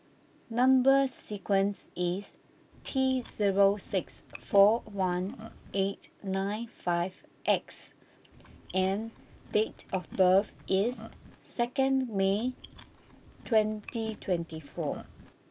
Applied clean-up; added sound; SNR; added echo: none; Chewing, mastication; 17 dB; none.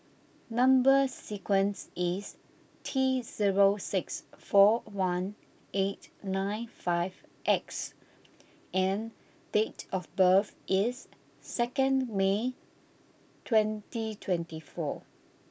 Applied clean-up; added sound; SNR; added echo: none; none; none; none.